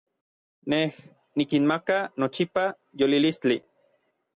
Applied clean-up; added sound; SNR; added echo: none; none; none; none.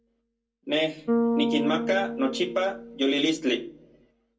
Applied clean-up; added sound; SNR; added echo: none; Bass guitar; 3 dB; reverberation time 0.2 s.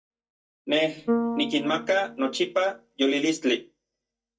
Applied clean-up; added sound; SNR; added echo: neural mask model DeepFilterNet 3.